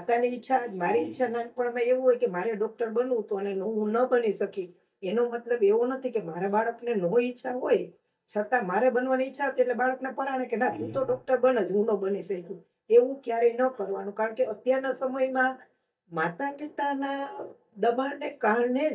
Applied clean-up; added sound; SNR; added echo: neural mask model DeepFilterNet 3.